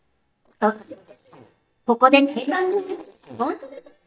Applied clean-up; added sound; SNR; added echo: neural mask model DeepFilterNet 3.